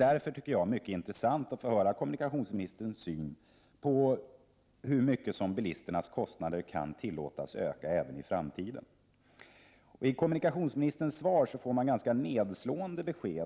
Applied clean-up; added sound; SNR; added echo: none; none; none; none.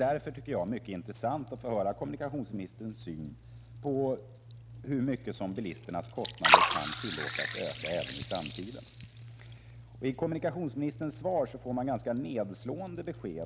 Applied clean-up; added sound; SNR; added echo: none; Liquid; 1 dB; none.